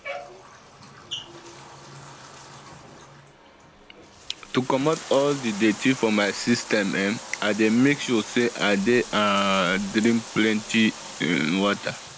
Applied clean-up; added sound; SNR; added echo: none; Bathtub (filling or washing); 15 dB; none.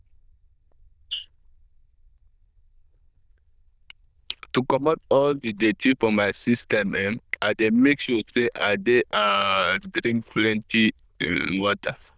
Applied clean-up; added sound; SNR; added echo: neural diffusion model UNIVERSE++.